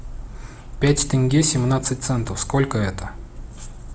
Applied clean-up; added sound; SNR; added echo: none; none; none; none.